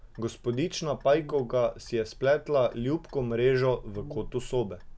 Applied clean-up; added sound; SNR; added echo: none; Clock + Brass instrument; 16 dB; none.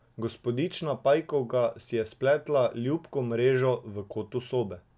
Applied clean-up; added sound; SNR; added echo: none; none; none; none.